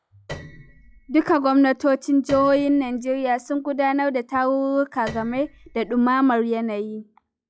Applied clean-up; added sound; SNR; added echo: classical method log-MMSE.